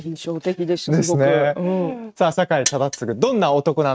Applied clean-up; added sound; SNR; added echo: neural mask model RNNoise.